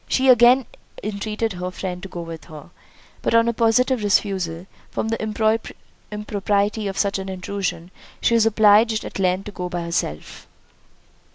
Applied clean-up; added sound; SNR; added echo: none; none; none; none.